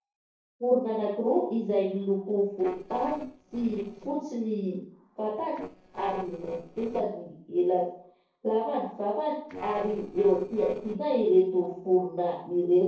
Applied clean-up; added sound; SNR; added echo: neural separator model SepFormer DNS4.